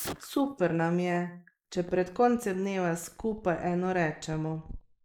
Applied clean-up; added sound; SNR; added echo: neural mask model Resemble Enhance denoiser.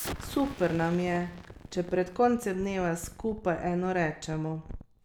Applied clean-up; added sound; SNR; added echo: none; Explosion; 14 dB; none.